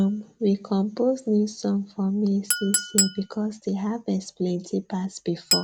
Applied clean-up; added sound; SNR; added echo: none; Chink, clink; 7 dB; none.